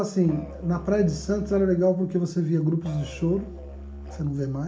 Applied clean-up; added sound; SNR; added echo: none; Musical instrument; 15 dB; reverberation time 0.4 s.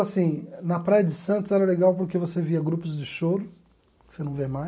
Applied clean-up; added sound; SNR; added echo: none; none; none; none.